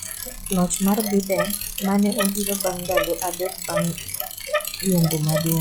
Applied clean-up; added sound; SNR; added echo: classical method log-MMSE.